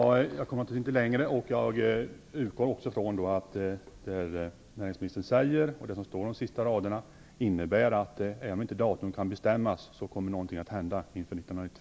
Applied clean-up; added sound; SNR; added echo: none; none; none; none.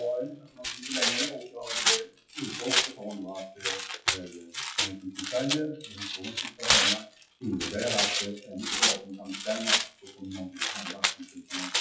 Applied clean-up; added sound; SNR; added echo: classical method WPE with log-MMSE.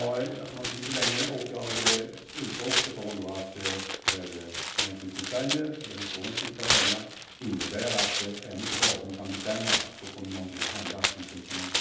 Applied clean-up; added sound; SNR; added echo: none; Tearing; -4 dB; reverberation time 0.8 s.